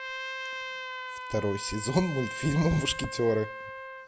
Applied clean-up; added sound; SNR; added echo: none; Trumpet; 8 dB; none.